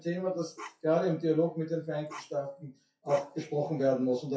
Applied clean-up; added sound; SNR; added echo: classical method WPE with log-MMSE.